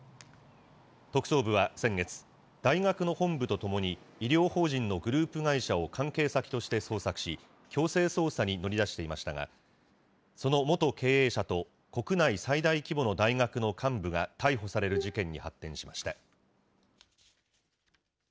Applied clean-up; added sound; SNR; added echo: none; none; none; none.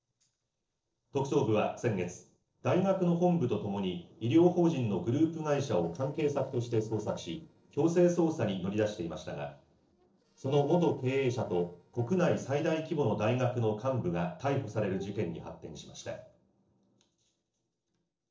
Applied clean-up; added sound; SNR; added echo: neural separator model SepFormer DNS4.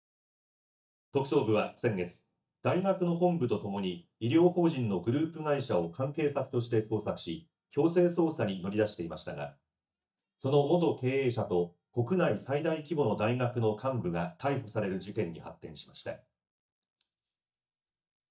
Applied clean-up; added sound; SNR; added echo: neural mask model DeepFilterNet 3.